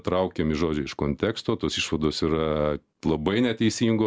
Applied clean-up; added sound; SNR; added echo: none; none; none; none.